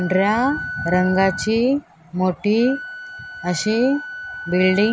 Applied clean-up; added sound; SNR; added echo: none; Wind instrument, woodwind instrument; 11 dB; none.